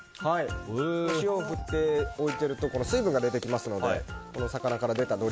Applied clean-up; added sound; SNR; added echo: none; none; none; none.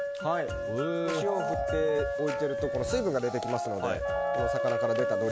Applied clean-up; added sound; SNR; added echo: none; Piano + Wind instrument, woodwind instrument; 1 dB; none.